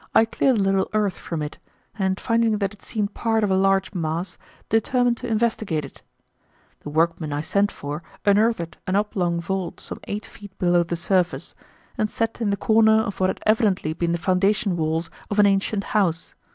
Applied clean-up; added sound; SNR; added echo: none; none; none; none.